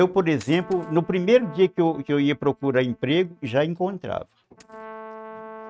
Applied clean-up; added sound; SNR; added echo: neural mask model RNNoise.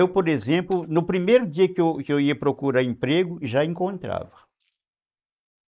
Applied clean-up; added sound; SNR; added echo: neural mask model Resemble Enhance denoiser.